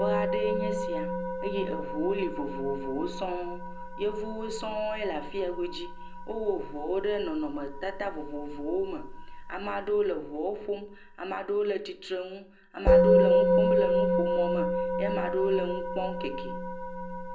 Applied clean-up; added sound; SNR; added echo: none; Musical instrument; -3 dB; reverberation time 0.4 s.